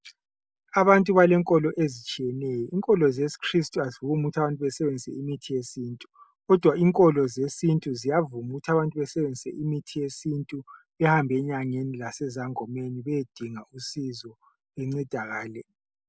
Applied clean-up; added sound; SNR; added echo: none; none; none; none.